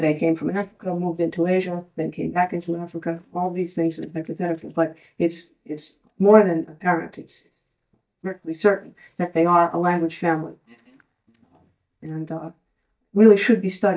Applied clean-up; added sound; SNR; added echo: neural mask model DeepFilterNet 3.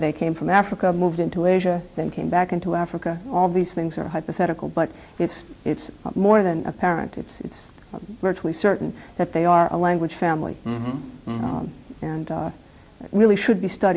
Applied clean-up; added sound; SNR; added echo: none; none; none; none.